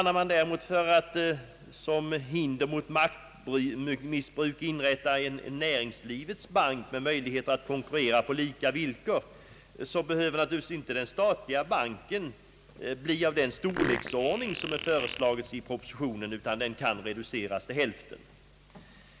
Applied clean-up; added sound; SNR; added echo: none; Fart; 9 dB; none.